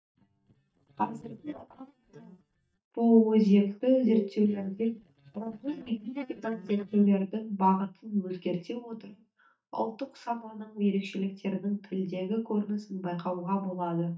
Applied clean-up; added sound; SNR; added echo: neural mask model DeepFilterNet 3.